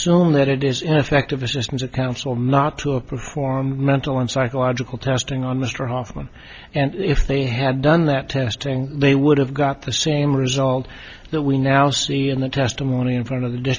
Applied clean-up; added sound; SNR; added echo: none; none; none; none.